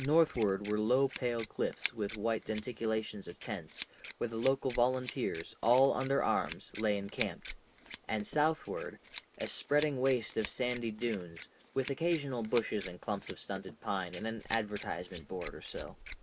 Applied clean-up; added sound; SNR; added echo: neural mask model Resemble Enhance denoiser.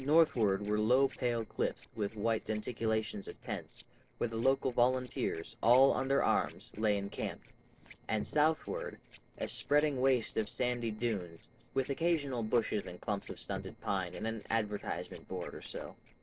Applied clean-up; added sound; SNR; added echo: neural separator model SepFormer DNS4.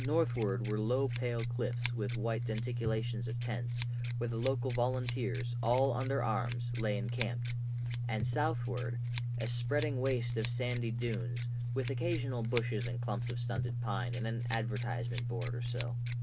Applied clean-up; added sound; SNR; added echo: none; Scissors; -3 dB; none.